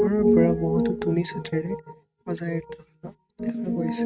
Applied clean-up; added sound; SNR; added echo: neural mask model RNNoise.